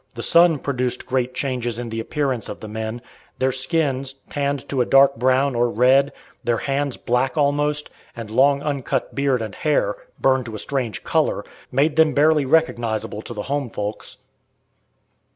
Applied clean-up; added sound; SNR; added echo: none; none; none; none.